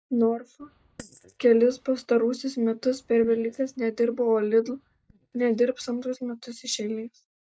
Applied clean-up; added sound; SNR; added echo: neural mask model DeepFilterNet 3.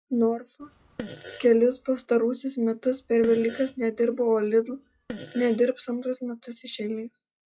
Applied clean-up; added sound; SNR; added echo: classical method log-MMSE.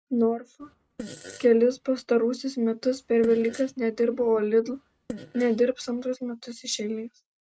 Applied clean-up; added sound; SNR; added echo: neural mask model RNNoise.